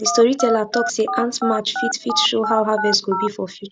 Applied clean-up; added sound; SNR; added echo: none; Telephone; 6 dB; none.